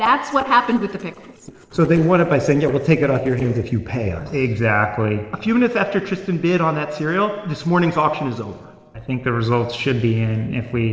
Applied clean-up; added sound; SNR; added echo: neural separator model SepFormer DNS4.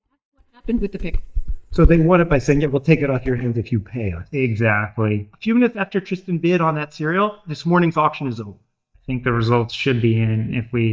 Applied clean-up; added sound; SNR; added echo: neural mask model DeepFilterNet 3.